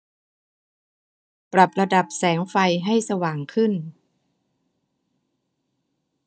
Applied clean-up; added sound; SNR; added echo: neural mask model DeepFilterNet 3.